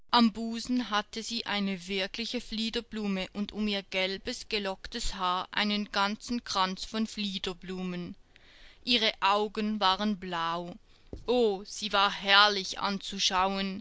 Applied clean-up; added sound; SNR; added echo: none; Writing; 17 dB; none.